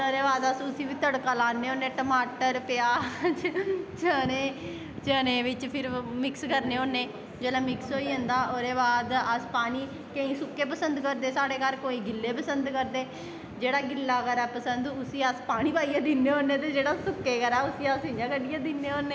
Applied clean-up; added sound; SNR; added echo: none; none; none; none.